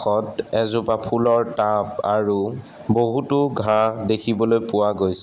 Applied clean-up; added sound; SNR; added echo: none; none; none; none.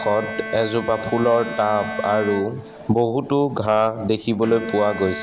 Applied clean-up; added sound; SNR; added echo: none; Bowed string instrument; 12 dB; none.